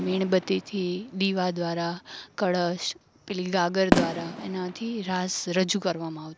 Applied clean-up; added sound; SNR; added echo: none; Fireworks; 7 dB; none.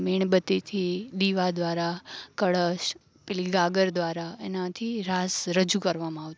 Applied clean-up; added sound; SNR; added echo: none; none; none; none.